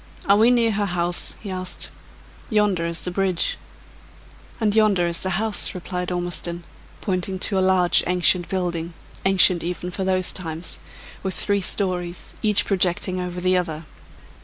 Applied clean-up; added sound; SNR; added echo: none; none; none; none.